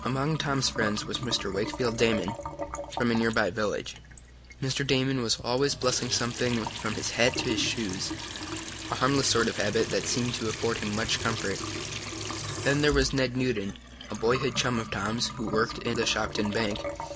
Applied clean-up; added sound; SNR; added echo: none; Trickle, dribble / Sink (filling or washing) / Water tap, faucet; 8 dB; none.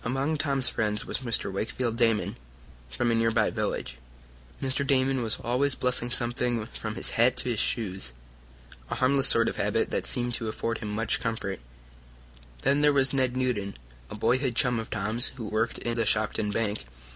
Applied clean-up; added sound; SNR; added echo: none; none; none; none.